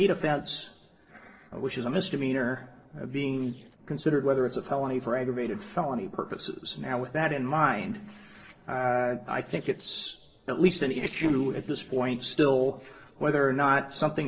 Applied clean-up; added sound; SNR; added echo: neural separator model SepFormer DNS4.